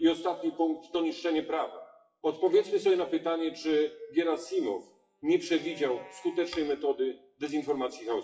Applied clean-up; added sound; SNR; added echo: classical method WPE with log-MMSE.